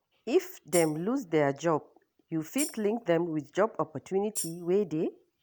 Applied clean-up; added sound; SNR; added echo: none; Tambourine; 11 dB; none.